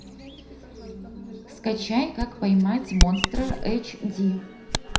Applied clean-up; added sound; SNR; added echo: none; Bird vocalization, bird call, bird song; 2 dB; reverberation time 0.5 s.